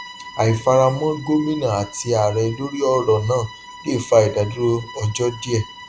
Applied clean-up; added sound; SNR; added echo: none; Bowed string instrument; 18 dB; none.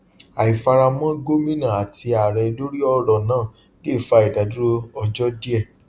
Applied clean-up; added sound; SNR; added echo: none; none; none; none.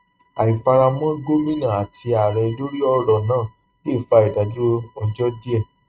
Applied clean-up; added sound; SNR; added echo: neural mask model RNNoise.